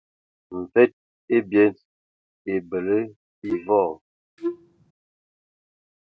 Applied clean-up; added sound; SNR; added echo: none; Wind instrument, woodwind instrument; 7 dB; none.